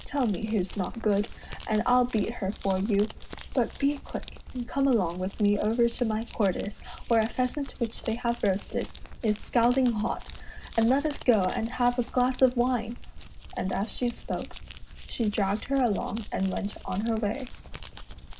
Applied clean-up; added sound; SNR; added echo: none; Crumpling, crinkling; 11 dB; reverberation time 0.2 s.